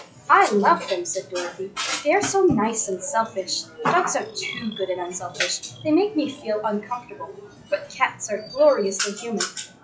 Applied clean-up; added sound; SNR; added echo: classical method WPE with log-MMSE.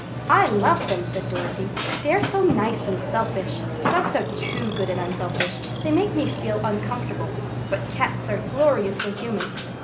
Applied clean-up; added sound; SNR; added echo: none; Burping, eructation; 3 dB; reverberation time 0.5 s.